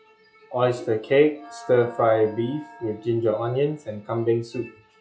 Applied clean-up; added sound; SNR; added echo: classical method log-MMSE.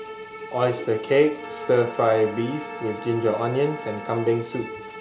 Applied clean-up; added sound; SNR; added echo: none; Brass instrument + Bowed string instrument; 12 dB; none.